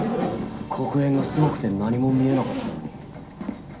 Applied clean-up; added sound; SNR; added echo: none; Zipper (clothing); 8 dB; reverberation time 0.3 s.